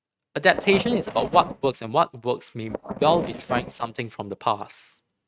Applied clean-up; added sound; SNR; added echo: neural mask model RNNoise.